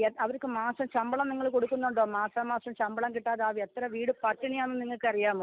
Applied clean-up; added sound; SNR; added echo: none; none; none; none.